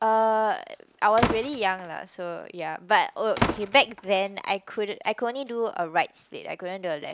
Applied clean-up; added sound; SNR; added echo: none; Slam; 7 dB; none.